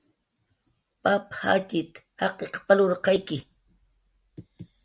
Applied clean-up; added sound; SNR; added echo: none; none; none; none.